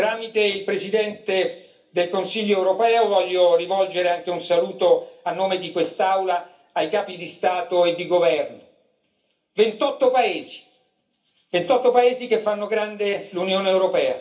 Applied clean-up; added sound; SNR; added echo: none; none; none; reverberation time 0.3 s.